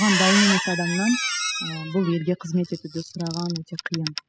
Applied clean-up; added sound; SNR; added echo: classical method spectral subtraction.